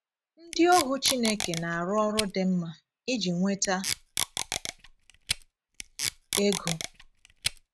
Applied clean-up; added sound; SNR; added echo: none; Packing tape, duct tape; 5 dB; none.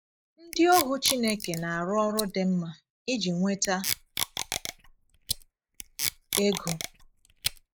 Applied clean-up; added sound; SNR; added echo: neural mask model Resemble Enhance denoiser.